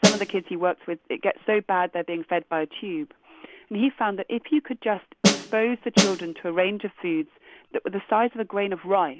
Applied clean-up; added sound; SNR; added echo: none; Snare drum; -2 dB; none.